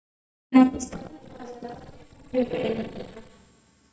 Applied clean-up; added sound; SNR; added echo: neural mask model DeepFilterNet 3.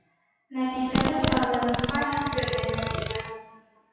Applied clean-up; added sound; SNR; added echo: classical method WPE with log-MMSE.